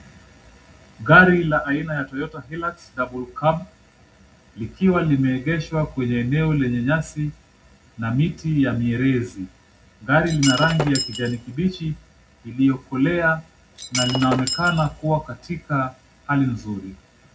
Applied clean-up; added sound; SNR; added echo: none; Shatter; 6 dB; reverberation time 0.4 s.